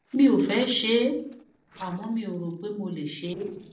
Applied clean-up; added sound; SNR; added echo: neural separator model SepFormer DNS4.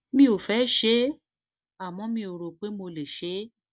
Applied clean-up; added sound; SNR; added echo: none; none; none; none.